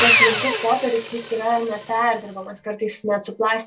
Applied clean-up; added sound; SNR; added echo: none; Sawing; 1 dB; reverberation time 0.1 s.